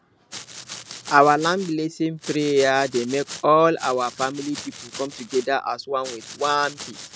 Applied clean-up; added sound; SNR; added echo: none; Domestic sounds, home sounds; 16 dB; none.